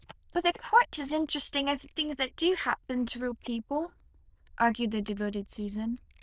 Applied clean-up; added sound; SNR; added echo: neural diffusion model UNIVERSE++.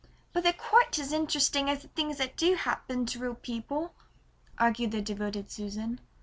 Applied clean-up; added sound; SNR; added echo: none; none; none; none.